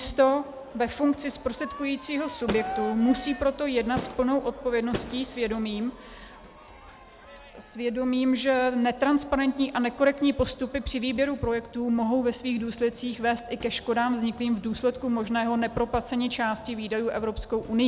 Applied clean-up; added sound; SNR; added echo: none; Crowd / Fireworks; 16 dB; none.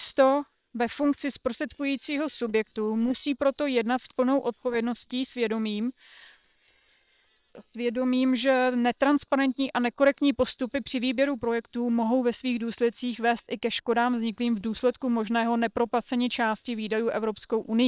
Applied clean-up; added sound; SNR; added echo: neural separator model SepFormer WHAM!.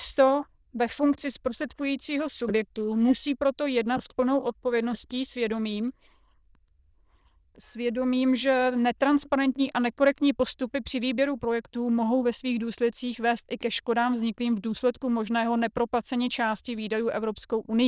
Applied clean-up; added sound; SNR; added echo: neural diffusion model UNIVERSE++.